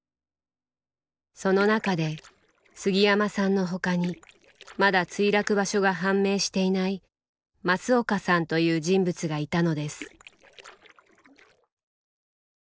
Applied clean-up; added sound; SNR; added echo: neural separator model SepFormer DNS4.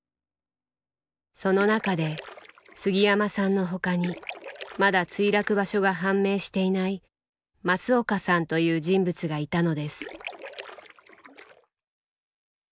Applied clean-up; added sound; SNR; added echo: none; Splash, splatter; 16 dB; none.